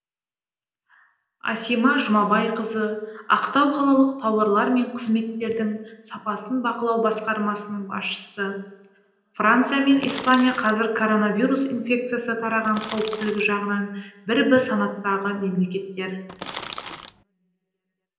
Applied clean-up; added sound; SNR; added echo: none; Crackle; 12 dB; reverberation time 0.8 s.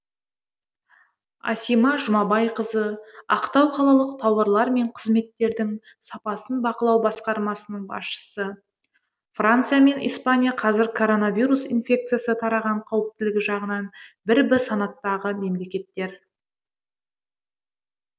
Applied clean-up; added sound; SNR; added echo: none; none; none; none.